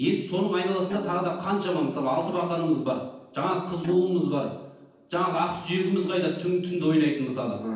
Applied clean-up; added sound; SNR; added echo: neural separator model SepFormer DNS4.